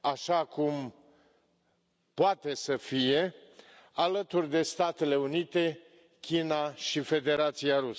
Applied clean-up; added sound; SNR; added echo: none; none; none; none.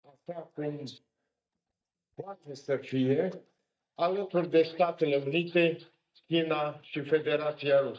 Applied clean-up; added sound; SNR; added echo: neural mask model DeepFilterNet 3.